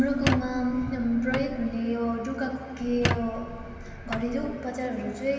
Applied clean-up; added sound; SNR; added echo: none; Squeak; 5 dB; reverberation time 2.5 s.